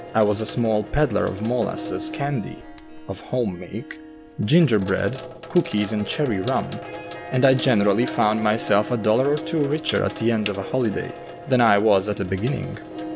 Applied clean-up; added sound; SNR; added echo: none; Sink (filling or washing) + Harp; 12 dB; none.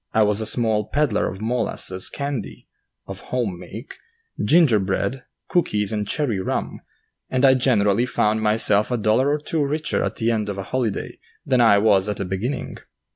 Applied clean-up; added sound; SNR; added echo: none; none; none; none.